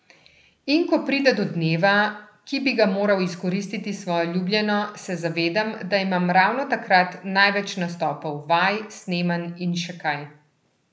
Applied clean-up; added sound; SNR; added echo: none; none; none; none.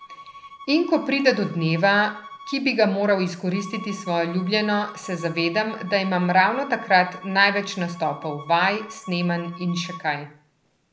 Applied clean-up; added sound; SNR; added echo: none; Bowed string instrument; 18 dB; none.